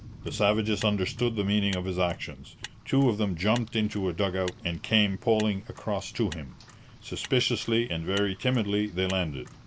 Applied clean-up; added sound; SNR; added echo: none; Rain + Motor vehicle (road); 17 dB; none.